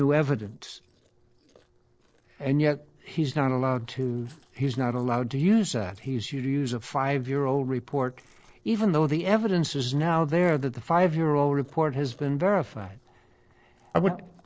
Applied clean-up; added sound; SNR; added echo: neural separator model SepFormer DNS4.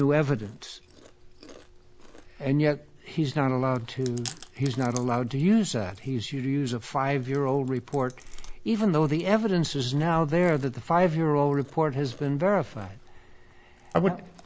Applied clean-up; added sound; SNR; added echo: none; Chewing, mastication; 19 dB; none.